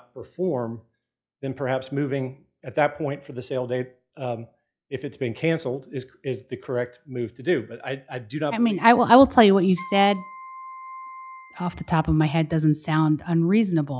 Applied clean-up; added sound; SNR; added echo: classical method log-MMSE.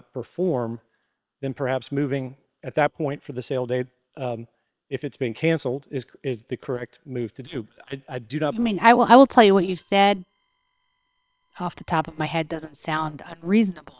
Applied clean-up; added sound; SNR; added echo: neural separator model SepFormer WHAM!.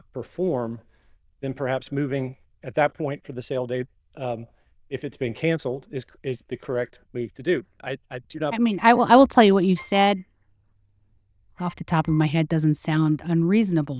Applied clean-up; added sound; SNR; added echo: neural diffusion model UNIVERSE++.